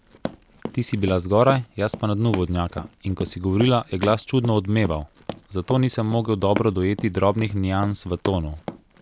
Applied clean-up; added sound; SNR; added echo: none; Run; 13 dB; none.